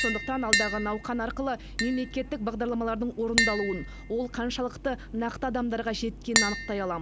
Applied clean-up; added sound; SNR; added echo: none; Tap; 2 dB; none.